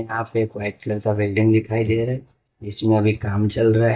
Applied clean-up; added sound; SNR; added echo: neural mask model DeepFilterNet 3.